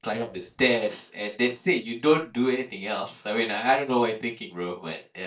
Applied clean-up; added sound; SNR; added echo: neural mask model DeepFilterNet 3.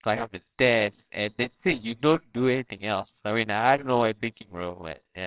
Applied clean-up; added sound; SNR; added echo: neural separator model SepFormer WHAMR!.